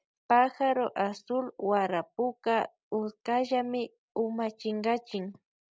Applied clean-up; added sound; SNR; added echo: none; none; none; none.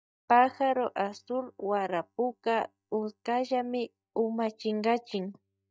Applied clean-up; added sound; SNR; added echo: neural mask model DeepFilterNet 3.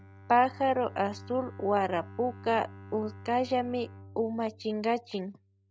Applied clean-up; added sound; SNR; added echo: none; Bowed string instrument; 18 dB; none.